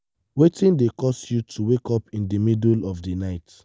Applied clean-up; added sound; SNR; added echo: none; none; none; none.